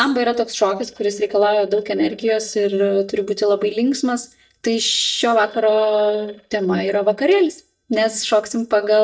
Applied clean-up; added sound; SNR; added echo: neural mask model DeepFilterNet 3.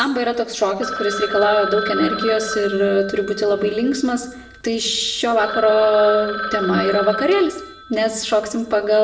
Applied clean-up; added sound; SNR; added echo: none; Telephone; 10 dB; reverberation time 0.6 s.